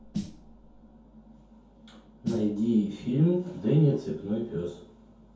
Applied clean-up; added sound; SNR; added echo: none; Snare drum; 13 dB; reverberation time 0.6 s.